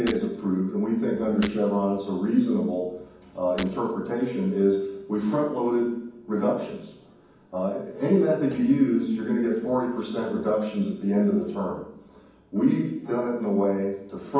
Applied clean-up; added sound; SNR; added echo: none; Shatter; 15 dB; reverberation time 1.2 s.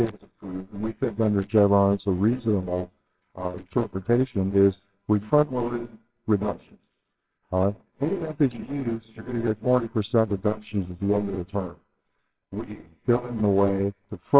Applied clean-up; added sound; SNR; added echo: neural separator model SepFormer WHAMR!.